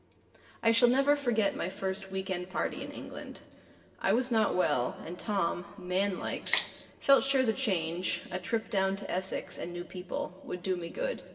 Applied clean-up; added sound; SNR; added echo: none; Rattle (instrument); -3 dB; reverberation time 1.7 s.